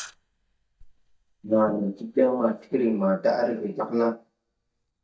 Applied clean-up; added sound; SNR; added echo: neural mask model DeepFilterNet 3.